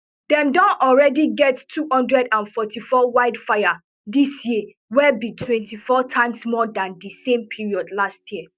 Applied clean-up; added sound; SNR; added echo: neural mask model DeepFilterNet 3.